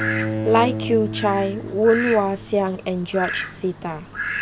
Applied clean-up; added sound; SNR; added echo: none; Fowl + Bowed string instrument; 6 dB; none.